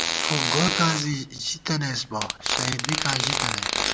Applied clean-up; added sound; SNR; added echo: none; Fart; -1 dB; none.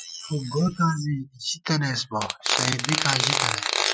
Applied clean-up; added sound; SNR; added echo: classical method Wiener filter.